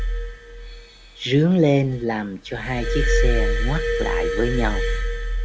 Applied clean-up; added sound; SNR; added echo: none; Glass; -1 dB; none.